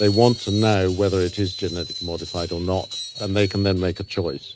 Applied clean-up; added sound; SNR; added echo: neural mask model RNNoise.